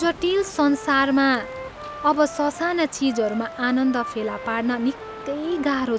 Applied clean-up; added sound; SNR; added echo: none; Wind instrument, woodwind instrument + Crow; 14 dB; none.